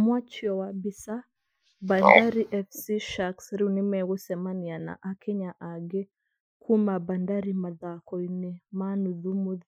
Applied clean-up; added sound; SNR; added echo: classical method Wiener filter.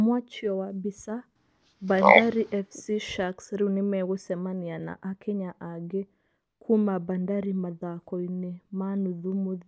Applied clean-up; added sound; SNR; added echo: none; Frog; -4 dB; none.